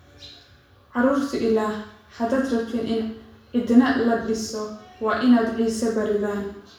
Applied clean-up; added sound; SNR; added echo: none; none; none; reverberation time 0.6 s.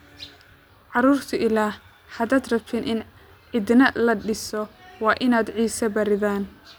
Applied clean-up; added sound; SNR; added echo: none; none; none; none.